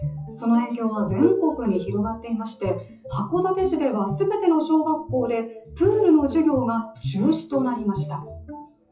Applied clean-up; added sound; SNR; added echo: classical method WPE with log-MMSE.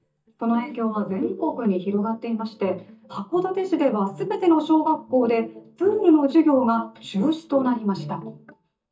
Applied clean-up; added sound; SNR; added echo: neural mask model DeepFilterNet 3.